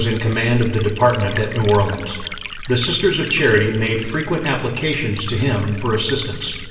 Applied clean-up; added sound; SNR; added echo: none; Liquid; 10 dB; reverberation time 1.2 s.